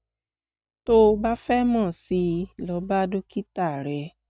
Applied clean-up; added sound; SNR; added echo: neural mask model RNNoise.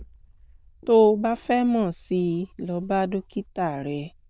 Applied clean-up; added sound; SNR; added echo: neural diffusion model UNIVERSE++.